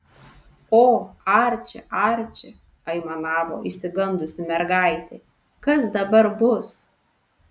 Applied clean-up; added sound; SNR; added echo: none; none; none; none.